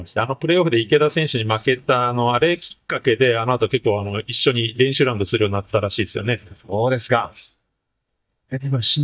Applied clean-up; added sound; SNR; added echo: neural mask model DeepFilterNet 3.